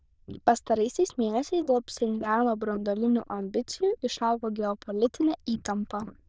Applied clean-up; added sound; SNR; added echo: neural diffusion model UNIVERSE++.